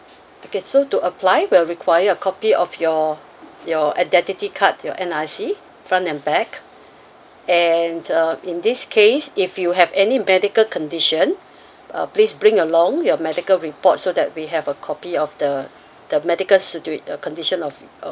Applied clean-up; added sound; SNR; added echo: none; none; none; none.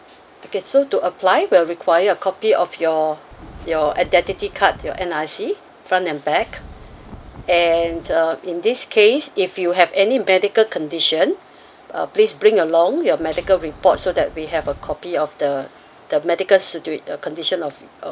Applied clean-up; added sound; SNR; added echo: none; Wind; 19 dB; none.